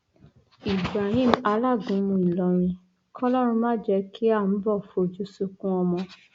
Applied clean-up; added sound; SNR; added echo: none; none; none; none.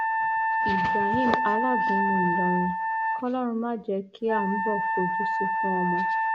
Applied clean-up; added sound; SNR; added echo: none; Wind instrument, woodwind instrument; -3 dB; none.